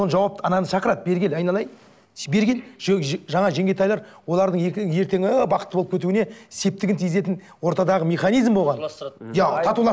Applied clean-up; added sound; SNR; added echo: none; none; none; none.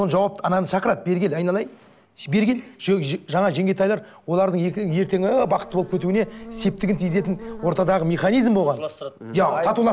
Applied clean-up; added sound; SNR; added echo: none; Buzz; 18 dB; none.